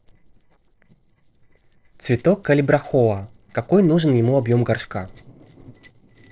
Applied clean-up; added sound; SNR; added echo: neural separator model SepFormer DNS4.